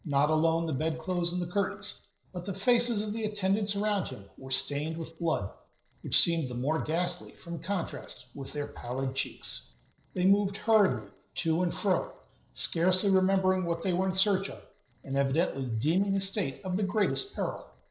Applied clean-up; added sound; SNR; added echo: neural separator model SepFormer DNS4.